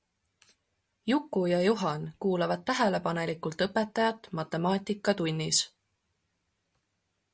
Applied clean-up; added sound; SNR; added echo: none; none; none; none.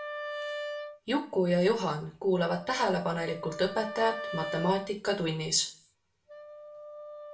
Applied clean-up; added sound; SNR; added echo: none; Wind instrument, woodwind instrument; 10 dB; reverberation time 0.3 s.